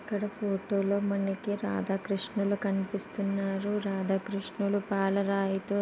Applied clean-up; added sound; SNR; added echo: none; none; none; none.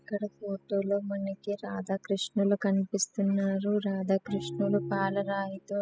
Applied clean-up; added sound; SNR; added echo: classical method spectral subtraction.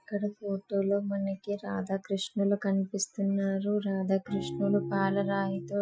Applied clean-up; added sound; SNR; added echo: classical method Wiener filter.